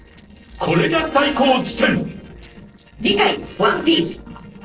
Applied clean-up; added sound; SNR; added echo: neural separator model SepFormer DNS4.